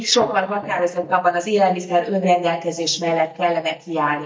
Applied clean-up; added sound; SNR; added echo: neural mask model DeepFilterNet 3.